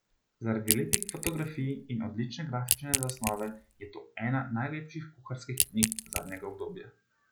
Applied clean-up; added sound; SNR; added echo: none; Crack / Crushing; -1 dB; none.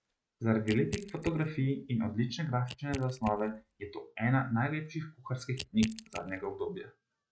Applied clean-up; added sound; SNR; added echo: neural mask model RNNoise.